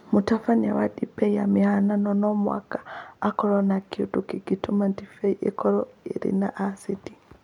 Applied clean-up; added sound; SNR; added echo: none; none; none; none.